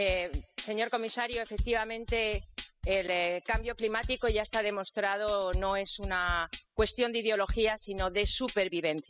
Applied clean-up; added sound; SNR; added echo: classical method spectral subtraction.